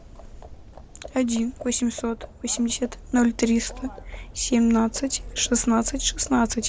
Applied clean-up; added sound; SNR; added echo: none; Livestock, farm animals, working animals; 14 dB; none.